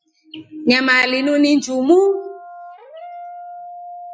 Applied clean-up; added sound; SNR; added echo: classical method Wiener filter.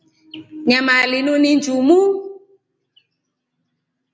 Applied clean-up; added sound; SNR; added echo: none; none; none; none.